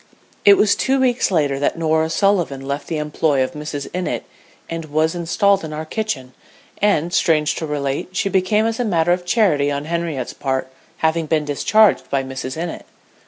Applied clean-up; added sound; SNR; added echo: none; none; none; none.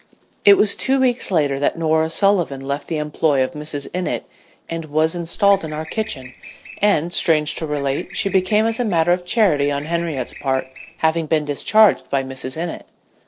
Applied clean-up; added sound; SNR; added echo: neural separator model SepFormer DNS4.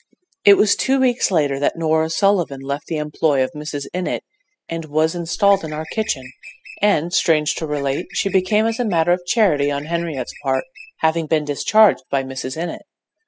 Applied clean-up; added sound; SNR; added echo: classical method spectral subtraction.